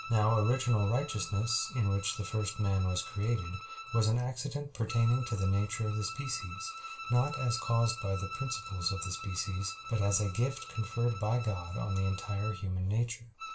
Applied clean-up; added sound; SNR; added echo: none; Bowed string instrument; 13 dB; reverberation time 0.2 s.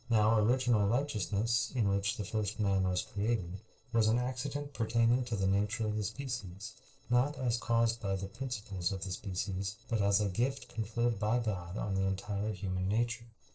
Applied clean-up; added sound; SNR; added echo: neural separator model SepFormer DNS4.